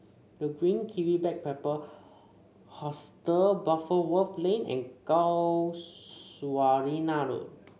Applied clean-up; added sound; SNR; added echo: none; none; none; none.